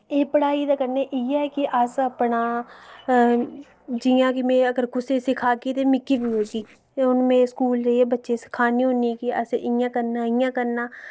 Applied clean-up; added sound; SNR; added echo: neural separator model SepFormer DNS4.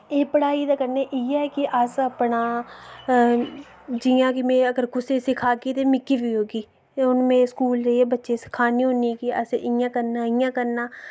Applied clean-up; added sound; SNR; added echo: none; none; none; none.